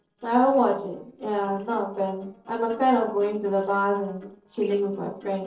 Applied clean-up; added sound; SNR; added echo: neural separator model SepFormer DNS4.